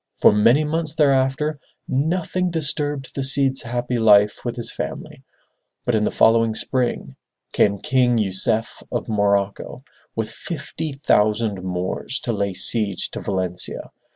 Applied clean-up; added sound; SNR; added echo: none; none; none; none.